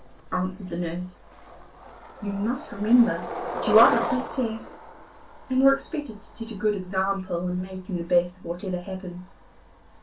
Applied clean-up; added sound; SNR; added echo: none; Skateboard; 10 dB; reverberation time 0.2 s.